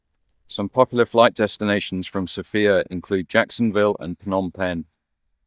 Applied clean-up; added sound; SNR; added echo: neural mask model DeepFilterNet 3.